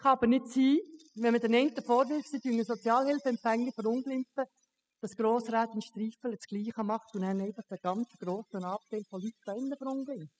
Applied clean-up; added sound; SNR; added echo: classical method spectral subtraction.